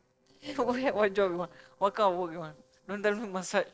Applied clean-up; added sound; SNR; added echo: neural separator model SepFormer DNS4.